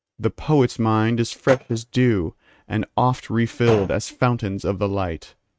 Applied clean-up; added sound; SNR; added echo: neural mask model RNNoise.